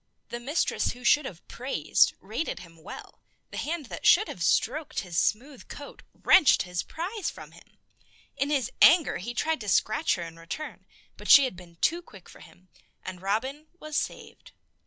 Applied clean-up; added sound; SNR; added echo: none; none; none; none.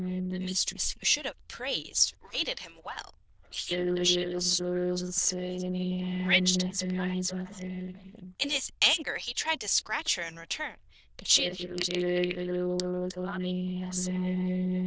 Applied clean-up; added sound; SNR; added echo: neural diffusion model UNIVERSE++.